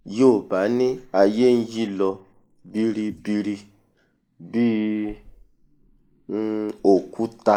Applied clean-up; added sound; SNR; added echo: neural mask model Resemble Enhance denoiser.